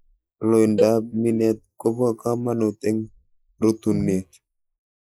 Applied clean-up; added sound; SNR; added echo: neural mask model Resemble Enhance denoiser.